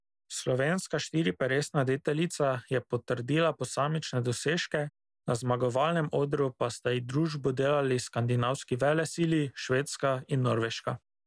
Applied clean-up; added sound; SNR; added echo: none; none; none; none.